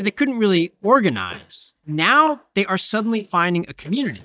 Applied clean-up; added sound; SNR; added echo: neural mask model DeepFilterNet 3.